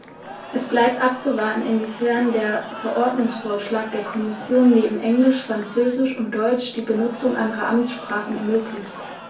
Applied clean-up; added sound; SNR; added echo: none; Crowd / Cheering; 17 dB; reverberation time 0.3 s.